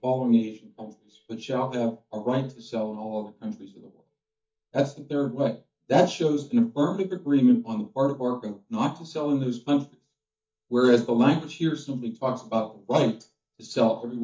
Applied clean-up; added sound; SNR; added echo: neural mask model DeepFilterNet 3.